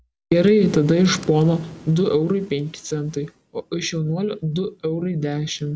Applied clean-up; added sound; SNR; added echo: none; none; none; none.